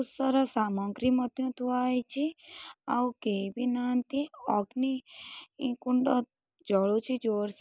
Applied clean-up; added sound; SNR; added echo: none; none; none; none.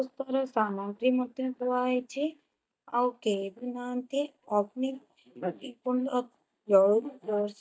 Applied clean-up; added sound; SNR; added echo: neural mask model DeepFilterNet 3.